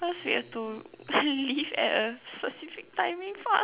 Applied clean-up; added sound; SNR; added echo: none; none; none; none.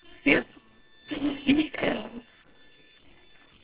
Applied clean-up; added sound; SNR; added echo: neural separator model SepFormer WHAMR!.